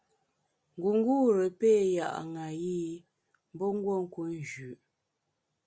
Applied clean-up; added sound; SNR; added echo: none; none; none; none.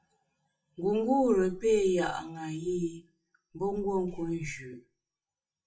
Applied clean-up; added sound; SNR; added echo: classical method WPE with log-MMSE.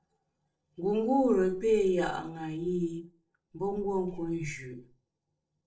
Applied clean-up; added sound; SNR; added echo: neural separator model SepFormer DNS4.